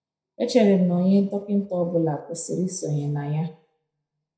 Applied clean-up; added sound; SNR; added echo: none; none; none; reverberation time 0.4 s.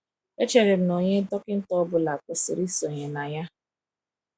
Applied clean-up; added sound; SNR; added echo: none; none; none; none.